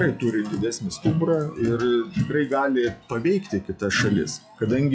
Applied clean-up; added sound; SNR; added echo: classical method log-MMSE.